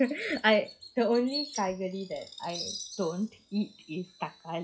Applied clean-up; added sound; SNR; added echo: classical method log-MMSE.